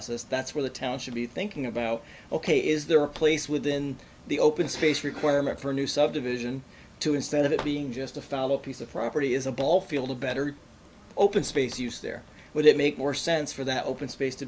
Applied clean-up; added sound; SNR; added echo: none; none; none; none.